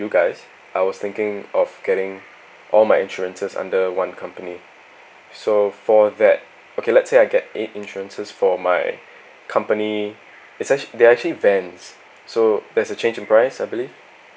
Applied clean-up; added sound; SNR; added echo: none; none; none; none.